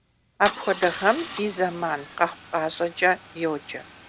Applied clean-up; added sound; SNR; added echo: none; Idling / Engine starting / Car; 11 dB; none.